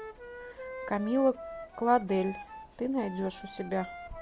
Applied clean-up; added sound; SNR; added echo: none; Wind instrument, woodwind instrument; 13 dB; none.